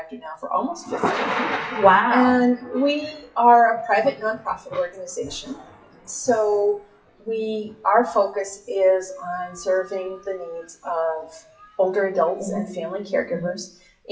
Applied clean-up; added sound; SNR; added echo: classical method WPE with log-MMSE.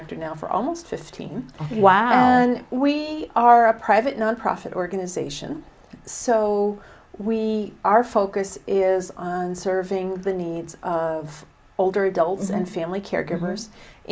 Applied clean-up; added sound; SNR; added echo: none; none; none; none.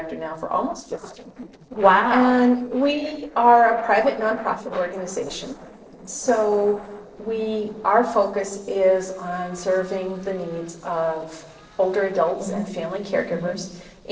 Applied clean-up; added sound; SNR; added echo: neural separator model SepFormer DNS4.